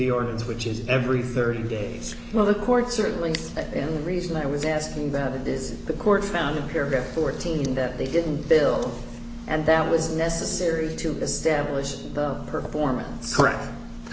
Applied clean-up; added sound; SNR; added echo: none; none; none; none.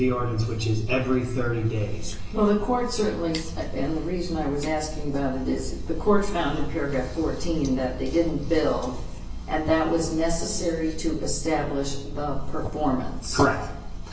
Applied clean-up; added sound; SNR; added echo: none; none; none; reverberation time 0.3 s.